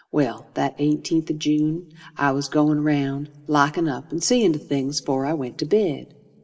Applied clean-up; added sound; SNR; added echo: none; none; none; reverberation time 0.9 s.